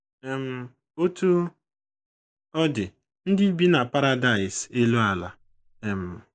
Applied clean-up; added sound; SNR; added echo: neural mask model Resemble Enhance denoiser.